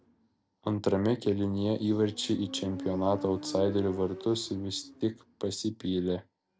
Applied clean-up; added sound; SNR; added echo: none; Motorcycle; 14 dB; none.